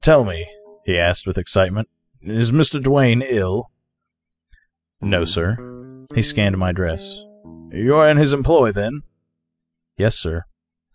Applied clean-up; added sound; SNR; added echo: classical method spectral subtraction.